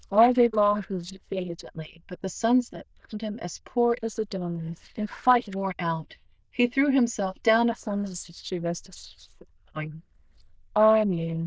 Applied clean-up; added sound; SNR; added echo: neural diffusion model UNIVERSE++.